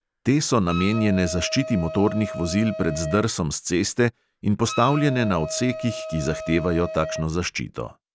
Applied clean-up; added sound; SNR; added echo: none; Wind instrument, woodwind instrument; 11 dB; none.